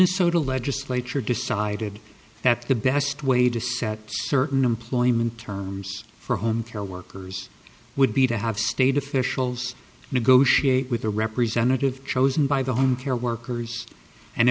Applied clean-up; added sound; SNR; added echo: none; none; none; none.